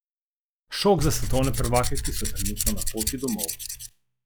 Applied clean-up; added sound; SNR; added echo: classical method log-MMSE.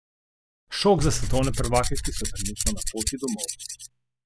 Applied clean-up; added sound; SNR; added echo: classical method spectral subtraction.